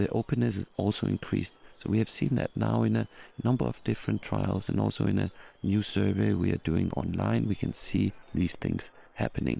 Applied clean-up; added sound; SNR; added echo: neural separator model SepFormer WHAM!.